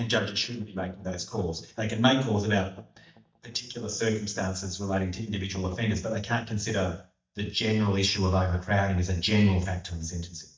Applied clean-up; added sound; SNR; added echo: neural mask model DeepFilterNet 3.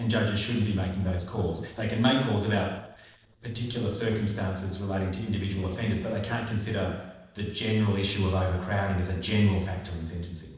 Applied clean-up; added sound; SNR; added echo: neural separator model SepFormer DNS4.